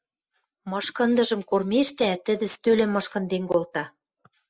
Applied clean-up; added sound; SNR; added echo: none; none; none; none.